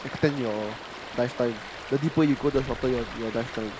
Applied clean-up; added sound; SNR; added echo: none; Stream; 11 dB; none.